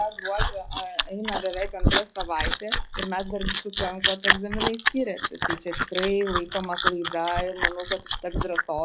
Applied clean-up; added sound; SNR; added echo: classical method log-MMSE.